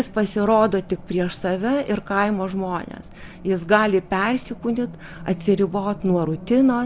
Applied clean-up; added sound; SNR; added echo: none; Race car, auto racing; 18 dB; none.